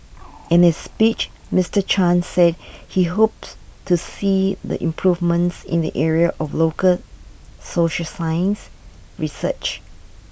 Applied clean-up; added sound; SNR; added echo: none; none; none; none.